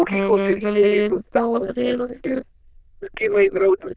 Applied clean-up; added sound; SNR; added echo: neural diffusion model UNIVERSE++.